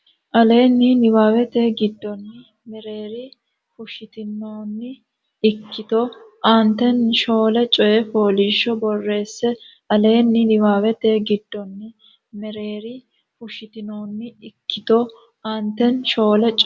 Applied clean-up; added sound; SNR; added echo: none; none; none; none.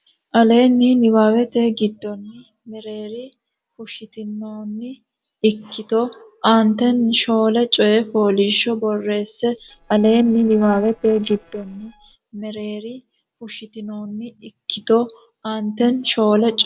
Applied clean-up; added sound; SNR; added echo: neural separator model SepFormer DNS4.